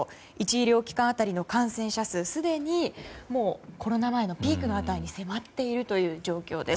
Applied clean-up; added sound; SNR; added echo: none; none; none; none.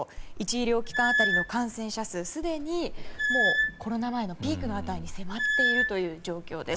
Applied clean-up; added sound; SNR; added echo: none; Squeak / Screech; -1 dB; none.